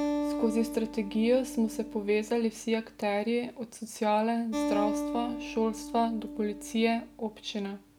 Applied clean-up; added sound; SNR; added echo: none; Acoustic guitar; 7 dB; none.